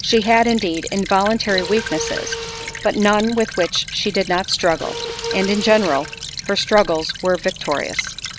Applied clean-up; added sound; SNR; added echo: none; Mechanisms + Stream / Trickle, dribble; 9 dB; none.